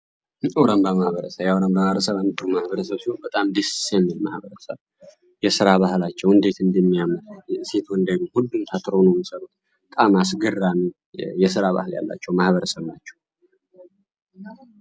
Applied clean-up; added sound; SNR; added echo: none; none; none; none.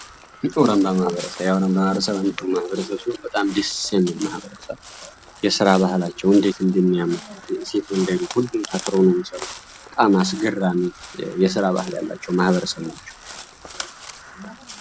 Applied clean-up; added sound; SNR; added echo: none; Crow; 17 dB; none.